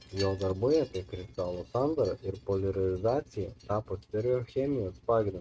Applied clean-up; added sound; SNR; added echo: neural mask model RNNoise.